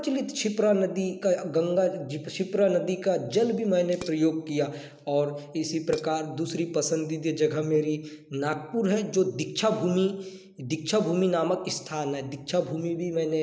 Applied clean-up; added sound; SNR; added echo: none; Dishes, pots, and pans; 20 dB; none.